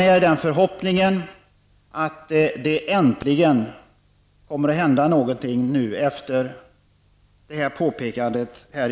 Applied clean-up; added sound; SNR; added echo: none; none; none; none.